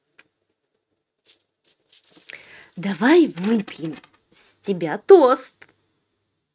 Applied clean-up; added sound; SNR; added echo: neural mask model RNNoise.